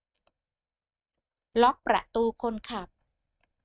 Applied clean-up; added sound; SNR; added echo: neural mask model RNNoise.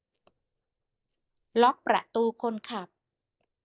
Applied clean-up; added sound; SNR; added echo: neural mask model DeepFilterNet 3.